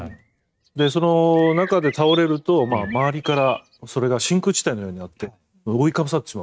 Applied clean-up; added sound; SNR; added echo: neural mask model RNNoise.